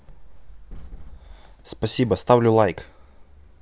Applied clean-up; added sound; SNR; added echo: none; none; none; none.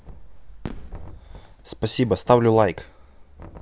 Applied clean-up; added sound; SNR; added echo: none; Knock + Fireworks; 19 dB; none.